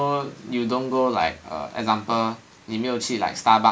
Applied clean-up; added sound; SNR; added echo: none; none; none; none.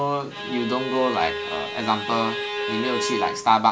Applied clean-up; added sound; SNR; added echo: none; Bowed string instrument; 5 dB; none.